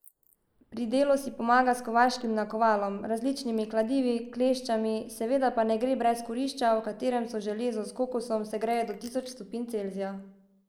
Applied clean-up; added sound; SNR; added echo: neural mask model Resemble Enhance denoiser.